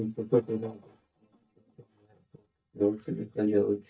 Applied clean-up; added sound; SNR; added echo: neural mask model DeepFilterNet 3.